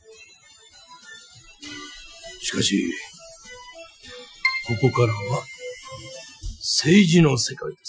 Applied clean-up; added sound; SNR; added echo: classical method Wiener filter.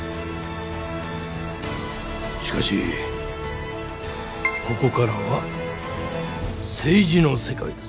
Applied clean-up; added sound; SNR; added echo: none; Keyboard (musical); 9 dB; none.